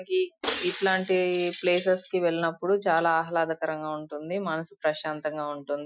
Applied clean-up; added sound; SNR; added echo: classical method Wiener filter.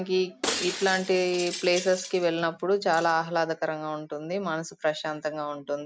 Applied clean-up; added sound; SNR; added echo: none; Shatter; 10 dB; none.